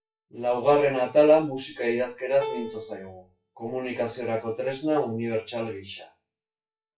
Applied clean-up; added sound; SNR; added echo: classical method WPE with log-MMSE.